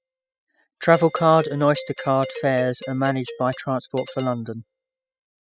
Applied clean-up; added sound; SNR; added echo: classical method spectral subtraction.